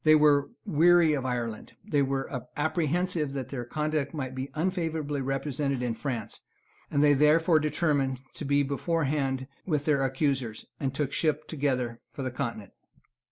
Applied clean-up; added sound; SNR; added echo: none; none; none; none.